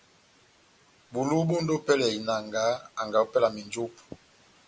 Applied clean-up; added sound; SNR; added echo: none; none; none; none.